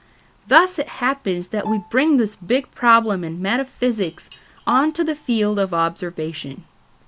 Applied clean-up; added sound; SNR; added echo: none; Dishes, pots, and pans + Bowed string instrument; 17 dB; none.